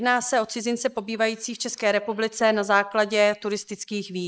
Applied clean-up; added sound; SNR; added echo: neural mask model Resemble Enhance denoiser.